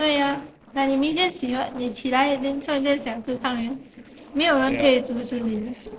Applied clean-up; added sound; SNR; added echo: neural separator model SepFormer DNS4.